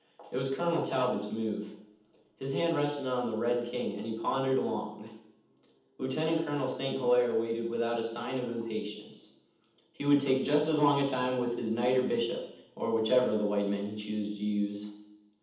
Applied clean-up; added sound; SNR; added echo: none; none; none; reverberation time 0.8 s.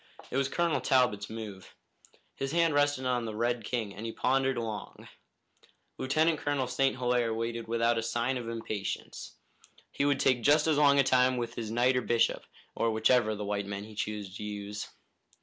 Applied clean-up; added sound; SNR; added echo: none; none; none; none.